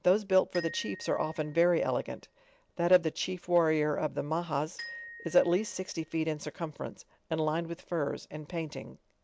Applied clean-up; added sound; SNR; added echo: none; Glockenspiel; 20 dB; none.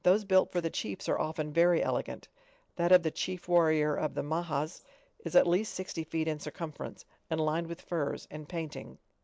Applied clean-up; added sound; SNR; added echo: neural mask model Resemble Enhance denoiser.